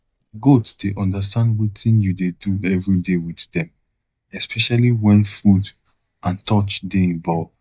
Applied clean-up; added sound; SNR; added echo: neural mask model DeepFilterNet 3.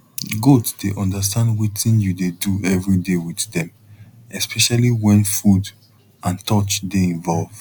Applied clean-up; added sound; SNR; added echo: none; none; none; none.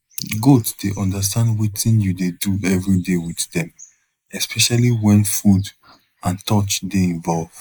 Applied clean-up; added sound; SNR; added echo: neural mask model Resemble Enhance denoiser.